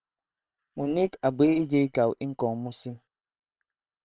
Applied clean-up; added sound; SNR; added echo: neural separator model SepFormer WHAM!.